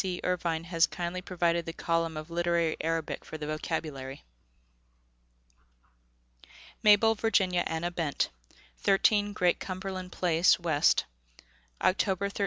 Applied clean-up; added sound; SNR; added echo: none; none; none; none.